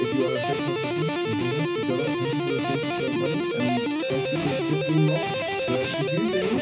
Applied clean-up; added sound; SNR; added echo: none; Guitar; -2 dB; reverberation time 0.4 s.